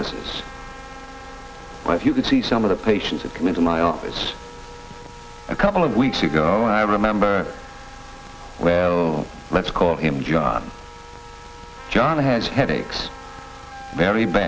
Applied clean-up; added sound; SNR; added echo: none; Trumpet + Wind instrument, woodwind instrument; 18 dB; none.